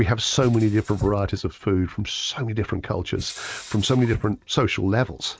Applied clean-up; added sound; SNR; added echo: neural mask model RNNoise.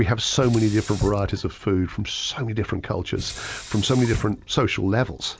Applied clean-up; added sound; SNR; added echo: none; Sink (filling or washing); 13 dB; none.